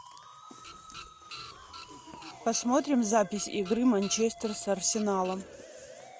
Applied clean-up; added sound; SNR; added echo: none; Printer + Musical instrument; 16 dB; none.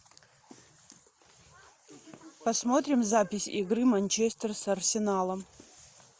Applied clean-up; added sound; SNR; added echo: none; none; none; none.